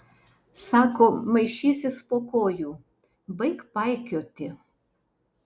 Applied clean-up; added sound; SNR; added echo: none; none; none; none.